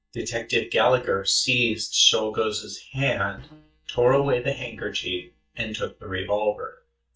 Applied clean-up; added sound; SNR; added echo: neural mask model DeepFilterNet 3.